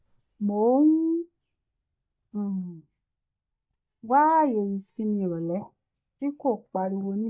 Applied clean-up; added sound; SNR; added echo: neural mask model DeepFilterNet 3.